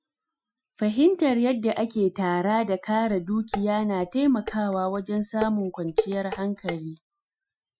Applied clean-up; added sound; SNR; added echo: classical method Wiener filter.